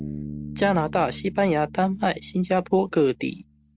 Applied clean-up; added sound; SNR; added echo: none; Bass guitar; 14 dB; none.